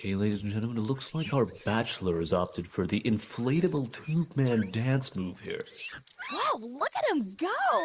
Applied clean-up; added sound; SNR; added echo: neural mask model Resemble Enhance denoiser.